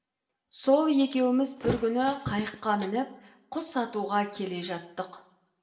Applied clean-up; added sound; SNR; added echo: none; Thump, thud; 11 dB; reverberation time 0.7 s.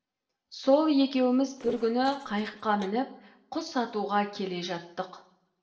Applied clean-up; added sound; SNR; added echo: neural separator model SepFormer DNS4.